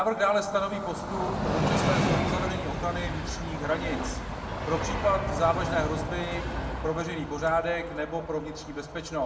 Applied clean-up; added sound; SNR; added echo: none; Train; 1 dB; reverberation time 1.0 s.